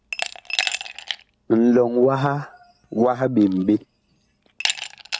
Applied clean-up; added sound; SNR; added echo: none; Glass; 10 dB; none.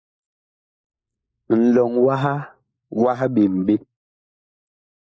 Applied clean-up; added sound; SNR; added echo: neural mask model Resemble Enhance denoiser.